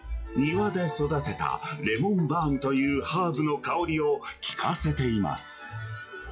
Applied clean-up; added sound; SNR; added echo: classical method log-MMSE.